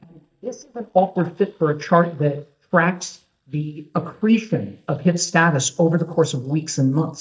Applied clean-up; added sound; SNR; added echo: neural mask model DeepFilterNet 3.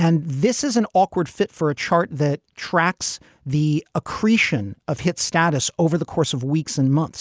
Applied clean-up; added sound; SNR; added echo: none; none; none; none.